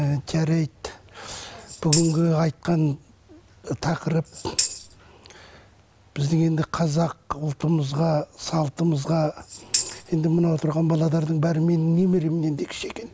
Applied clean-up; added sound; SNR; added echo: none; Tambourine; 7 dB; none.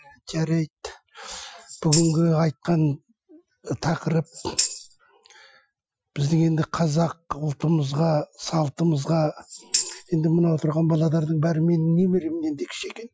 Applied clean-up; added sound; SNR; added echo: classical method Wiener filter.